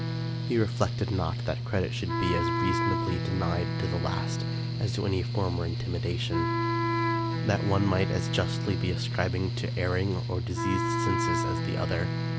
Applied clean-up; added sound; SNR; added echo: none; Wind instrument, woodwind instrument + Mechanical fan; -2 dB; none.